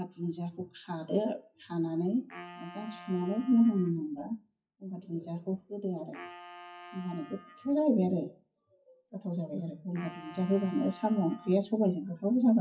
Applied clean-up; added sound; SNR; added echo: classical method WPE with log-MMSE.